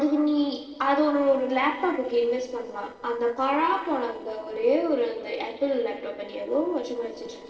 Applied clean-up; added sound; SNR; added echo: neural separator model SepFormer DNS4.